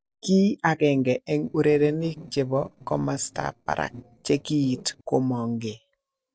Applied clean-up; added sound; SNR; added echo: neural separator model SepFormer DNS4.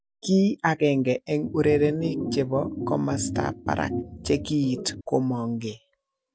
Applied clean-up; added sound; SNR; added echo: none; Organ; 6 dB; none.